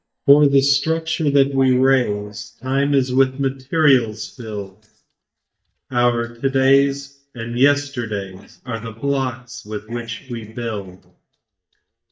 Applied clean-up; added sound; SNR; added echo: neural mask model DeepFilterNet 3.